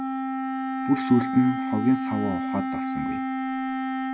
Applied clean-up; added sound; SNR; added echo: none; Wind instrument, woodwind instrument; 1 dB; none.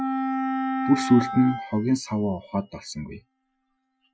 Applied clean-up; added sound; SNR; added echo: classical method Wiener filter.